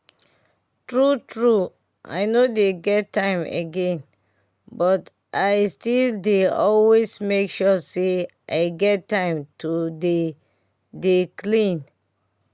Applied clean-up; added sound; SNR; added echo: none; none; none; none.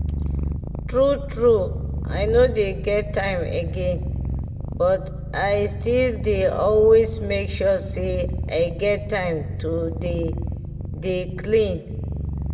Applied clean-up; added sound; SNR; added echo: none; Purr; 5 dB; reverberation time 1.2 s.